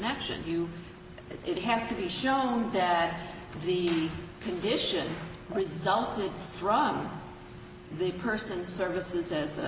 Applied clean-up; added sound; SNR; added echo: none; Drip; 20 dB; none.